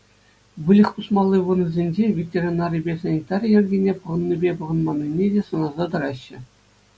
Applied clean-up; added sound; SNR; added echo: none; none; none; none.